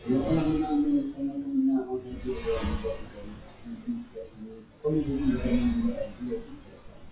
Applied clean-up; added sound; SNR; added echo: classical method WPE with log-MMSE.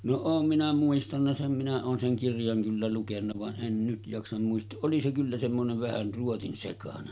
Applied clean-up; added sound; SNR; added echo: none; none; none; none.